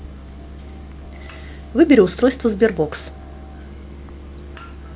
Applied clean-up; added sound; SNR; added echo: none; Musical instrument; 15 dB; none.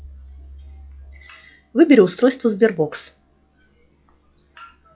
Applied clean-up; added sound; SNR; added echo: classical method log-MMSE.